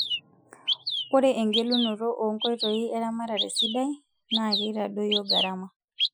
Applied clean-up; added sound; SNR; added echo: classical method Wiener filter.